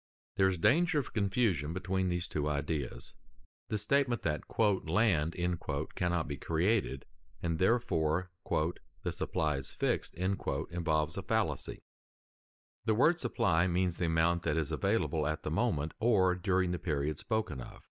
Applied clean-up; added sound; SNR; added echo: neural mask model Resemble Enhance denoiser.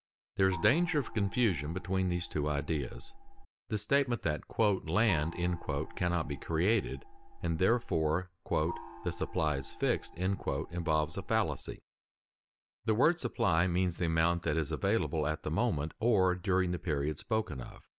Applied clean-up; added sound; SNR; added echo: none; Gong; 13 dB; none.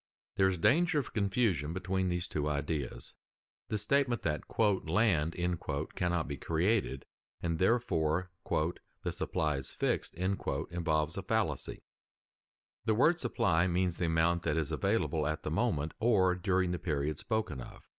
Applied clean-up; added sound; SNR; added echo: none; none; none; none.